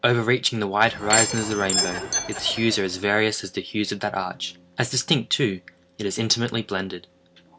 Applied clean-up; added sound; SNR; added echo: none; Door / Chime; 1 dB; none.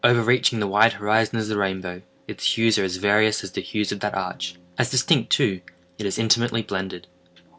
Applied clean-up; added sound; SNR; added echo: none; none; none; none.